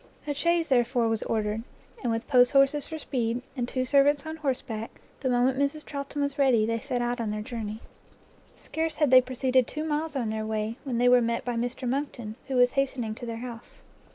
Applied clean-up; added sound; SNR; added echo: none; none; none; none.